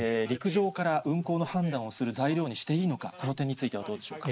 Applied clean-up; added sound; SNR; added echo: neural mask model Resemble Enhance denoiser.